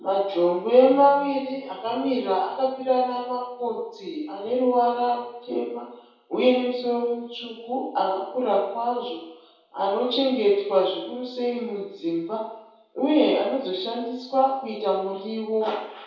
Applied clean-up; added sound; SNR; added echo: none; none; none; reverberation time 0.8 s.